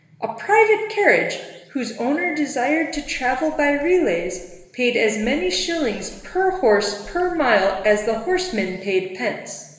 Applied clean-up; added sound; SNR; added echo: none; Water / Splash, splatter; 20 dB; reverberation time 1.1 s.